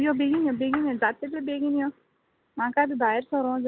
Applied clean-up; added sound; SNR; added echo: none; none; none; none.